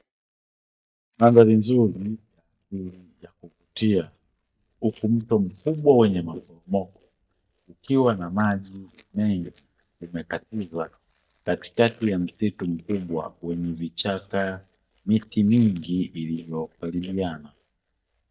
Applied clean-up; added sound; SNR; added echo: neural mask model DeepFilterNet 3.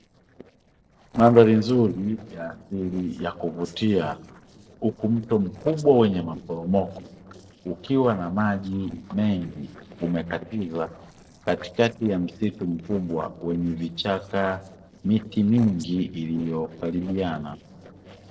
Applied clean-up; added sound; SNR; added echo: neural separator model SepFormer DNS4.